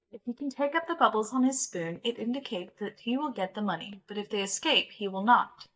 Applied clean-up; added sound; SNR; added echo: neural mask model DeepFilterNet 3.